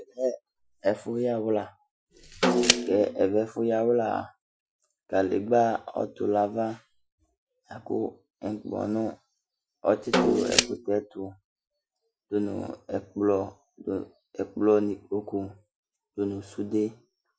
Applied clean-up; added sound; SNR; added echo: classical method Wiener filter.